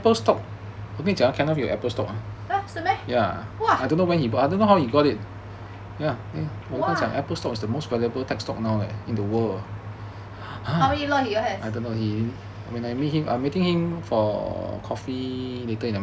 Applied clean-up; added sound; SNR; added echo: none; none; none; none.